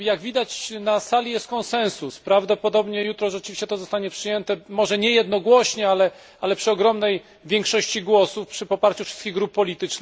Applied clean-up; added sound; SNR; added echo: none; none; none; none.